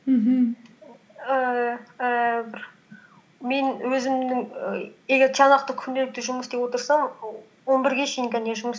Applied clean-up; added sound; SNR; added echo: none; none; none; none.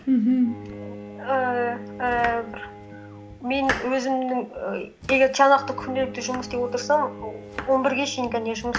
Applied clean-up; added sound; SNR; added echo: none; Domestic sounds, home sounds + Bowed string instrument; 12 dB; none.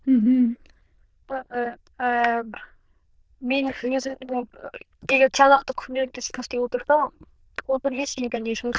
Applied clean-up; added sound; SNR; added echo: neural diffusion model UNIVERSE++.